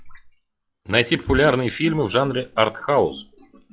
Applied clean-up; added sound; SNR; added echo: classical method log-MMSE.